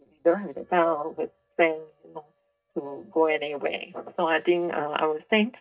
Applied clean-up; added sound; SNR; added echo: neural mask model DeepFilterNet 3.